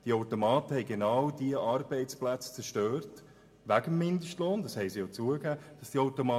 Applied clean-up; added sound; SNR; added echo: none; none; none; reverberation time 1.5 s.